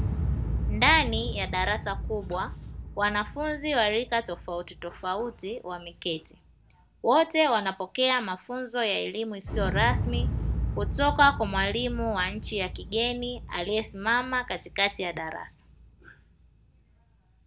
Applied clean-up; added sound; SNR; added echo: none; Explosion; 5 dB; none.